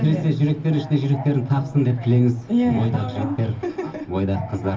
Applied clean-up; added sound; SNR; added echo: none; Subway, metro, underground; 19 dB; reverberation time 0.4 s.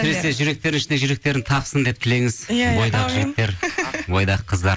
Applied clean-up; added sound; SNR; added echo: none; none; none; none.